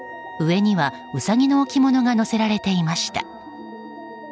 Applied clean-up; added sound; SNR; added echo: none; Wind instrument, woodwind instrument; 19 dB; none.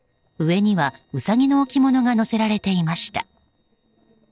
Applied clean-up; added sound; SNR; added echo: neural separator model SepFormer DNS4.